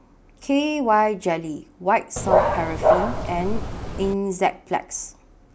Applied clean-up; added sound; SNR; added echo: none; Dog; -3 dB; none.